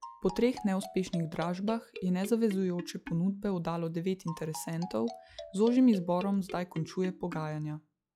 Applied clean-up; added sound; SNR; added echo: classical method log-MMSE.